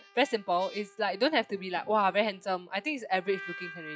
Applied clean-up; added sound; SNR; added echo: classical method log-MMSE.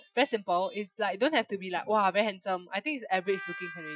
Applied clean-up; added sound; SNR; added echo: classical method Wiener filter.